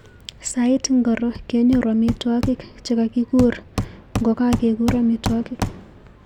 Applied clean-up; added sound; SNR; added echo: none; Hammer; 9 dB; none.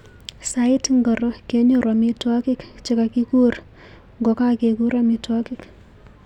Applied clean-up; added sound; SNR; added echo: none; none; none; none.